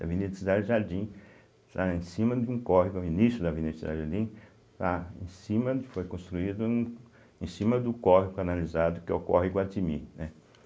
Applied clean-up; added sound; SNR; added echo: none; none; none; none.